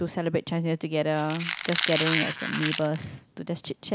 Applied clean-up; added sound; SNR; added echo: none; Squeak; 0 dB; none.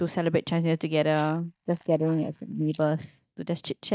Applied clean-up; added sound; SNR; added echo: neural mask model DeepFilterNet 3.